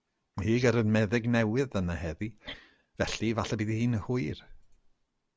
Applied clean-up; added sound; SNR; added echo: none; none; none; none.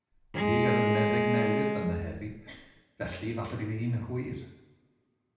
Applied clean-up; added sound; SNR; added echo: none; Bowed string instrument; -4 dB; reverberation time 0.8 s.